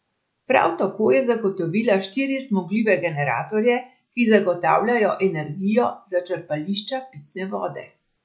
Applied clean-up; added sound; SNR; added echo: none; none; none; none.